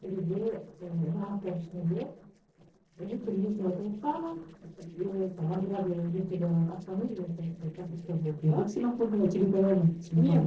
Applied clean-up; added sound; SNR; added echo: neural separator model SepFormer DNS4.